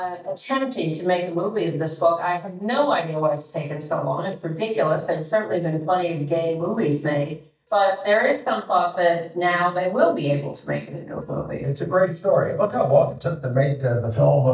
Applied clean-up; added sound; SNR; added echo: neural mask model DeepFilterNet 3.